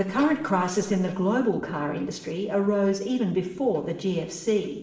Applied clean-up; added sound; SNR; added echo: neural separator model SepFormer DNS4.